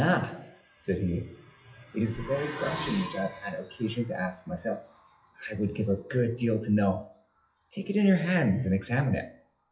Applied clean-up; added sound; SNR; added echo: classical method WPE with log-MMSE.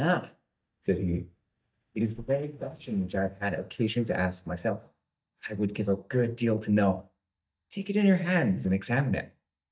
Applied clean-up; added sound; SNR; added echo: neural mask model DeepFilterNet 3.